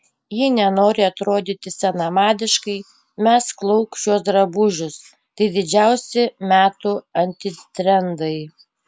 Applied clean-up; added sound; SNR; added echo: none; none; none; none.